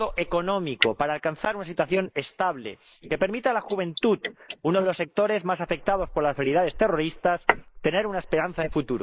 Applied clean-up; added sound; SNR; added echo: neural mask model Resemble Enhance denoiser.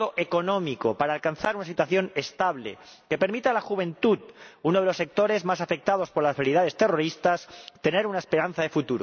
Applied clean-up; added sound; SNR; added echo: none; none; none; none.